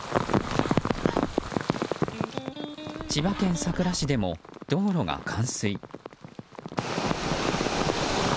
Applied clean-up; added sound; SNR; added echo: none; Electric guitar + Bird; 10 dB; none.